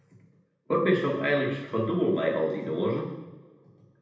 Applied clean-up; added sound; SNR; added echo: none; none; none; reverberation time 0.9 s.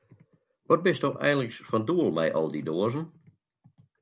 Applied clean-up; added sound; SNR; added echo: none; none; none; none.